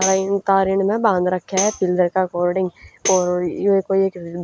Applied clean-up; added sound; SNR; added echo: none; Tambourine; 12 dB; none.